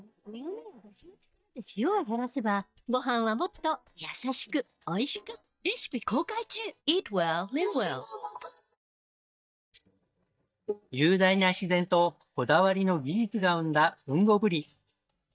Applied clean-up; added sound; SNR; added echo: neural mask model DeepFilterNet 3.